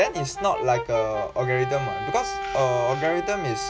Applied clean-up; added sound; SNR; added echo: none; Brass instrument; 6 dB; none.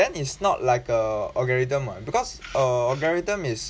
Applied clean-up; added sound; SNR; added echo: none; none; none; none.